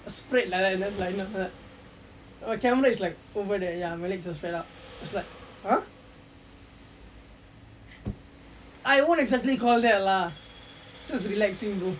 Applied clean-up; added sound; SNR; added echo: none; none; none; none.